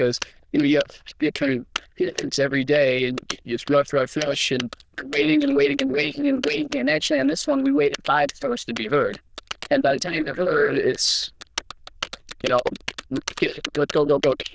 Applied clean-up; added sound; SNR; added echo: neural diffusion model UNIVERSE++.